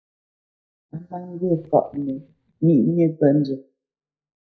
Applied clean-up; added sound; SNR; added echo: neural mask model DeepFilterNet 3.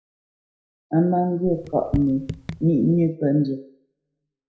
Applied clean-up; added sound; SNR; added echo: none; Raindrop / Drip; 10 dB; reverberation time 0.5 s.